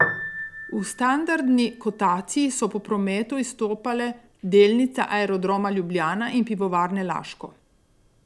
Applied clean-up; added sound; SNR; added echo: none; Piano; 12 dB; none.